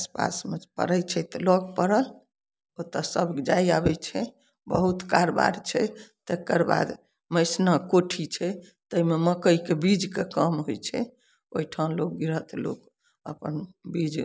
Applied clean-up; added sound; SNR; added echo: none; none; none; none.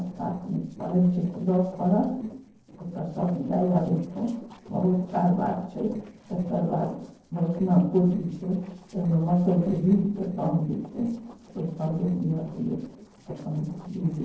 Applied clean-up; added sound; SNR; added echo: neural separator model SepFormer DNS4.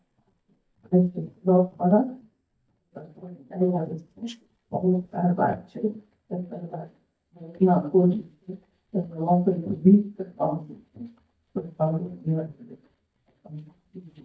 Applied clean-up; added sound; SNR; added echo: neural mask model DeepFilterNet 3.